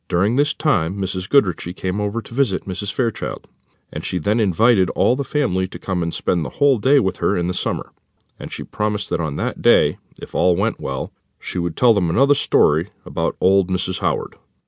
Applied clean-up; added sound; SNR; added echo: none; none; none; none.